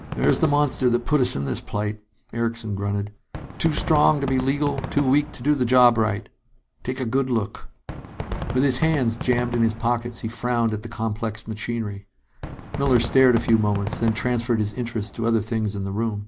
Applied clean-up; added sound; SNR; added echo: none; Fireworks; 12 dB; none.